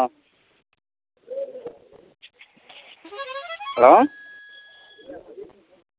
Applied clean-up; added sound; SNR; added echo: none; Harmonica; 13 dB; none.